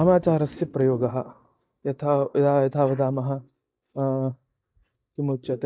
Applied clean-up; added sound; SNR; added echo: neural mask model DeepFilterNet 3.